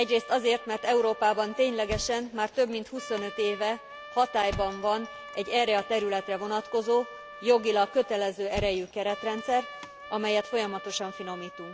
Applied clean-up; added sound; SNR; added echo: none; Thump, thud + Trumpet; 14 dB; none.